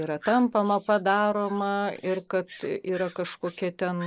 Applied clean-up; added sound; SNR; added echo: neural mask model Resemble Enhance denoiser.